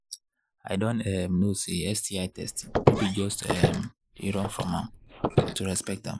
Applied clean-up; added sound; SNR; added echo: neural mask model Resemble Enhance denoiser.